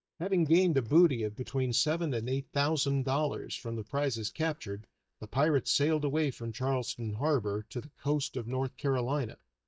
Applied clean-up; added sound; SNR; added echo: neural mask model DeepFilterNet 3.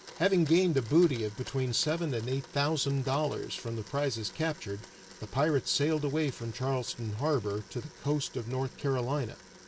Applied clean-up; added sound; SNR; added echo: none; Domestic sounds, home sounds; 20 dB; none.